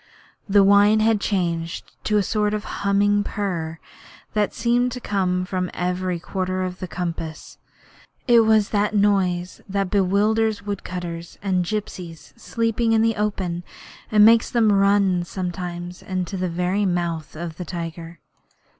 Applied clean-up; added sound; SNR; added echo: none; none; none; none.